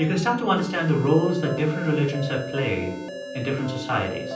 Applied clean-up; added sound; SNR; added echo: none; Alarm; 13 dB; reverberation time 0.6 s.